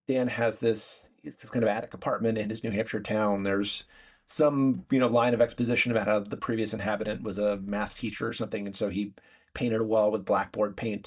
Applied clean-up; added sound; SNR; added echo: neural mask model DeepFilterNet 3.